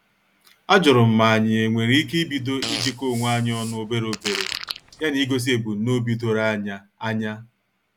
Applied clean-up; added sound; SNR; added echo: none; Fart; 11 dB; none.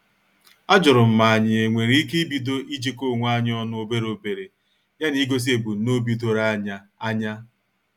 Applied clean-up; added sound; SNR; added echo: none; none; none; none.